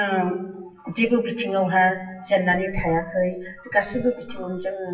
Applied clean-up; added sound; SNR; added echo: classical method WPE with log-MMSE.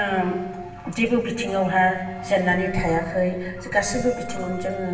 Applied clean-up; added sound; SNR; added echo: none; Wind instrument, woodwind instrument; 15 dB; reverberation time 1.2 s.